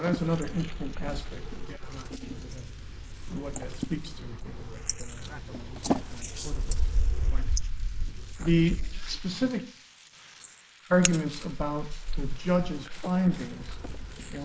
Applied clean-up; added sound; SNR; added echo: neural mask model Resemble Enhance denoiser.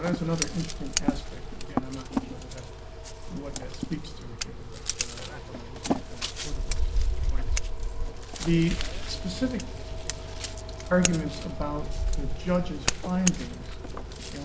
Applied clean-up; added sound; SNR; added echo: none; Scissors; -2 dB; none.